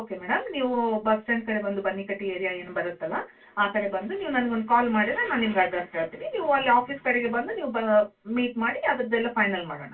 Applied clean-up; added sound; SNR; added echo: none; none; none; reverberation time 0.2 s.